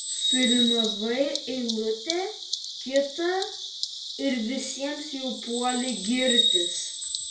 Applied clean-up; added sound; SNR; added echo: none; Bird vocalization, bird call, bird song; 0 dB; reverberation time 0.3 s.